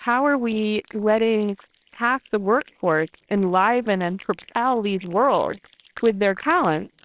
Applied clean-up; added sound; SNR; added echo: neural separator model SepFormer WHAMR!.